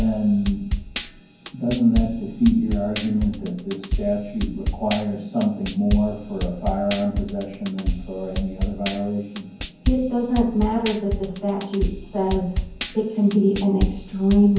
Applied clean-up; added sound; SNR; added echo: none; Drum kit; 5 dB; reverberation time 0.9 s.